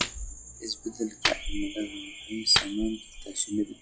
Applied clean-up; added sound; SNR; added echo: classical method log-MMSE.